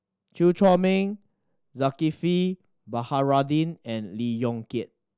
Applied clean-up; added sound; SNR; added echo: none; none; none; none.